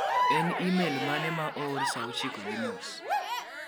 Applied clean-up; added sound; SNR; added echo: none; Crowd / Cheering; -2 dB; none.